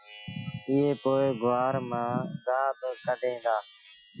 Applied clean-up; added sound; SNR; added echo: classical method Wiener filter.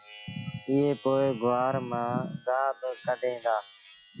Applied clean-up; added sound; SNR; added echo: classical method log-MMSE.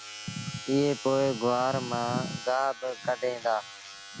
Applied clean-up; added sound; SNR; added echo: none; Domestic sounds, home sounds; 13 dB; none.